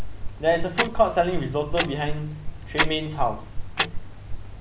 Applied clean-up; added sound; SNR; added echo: none; Clock; 0 dB; none.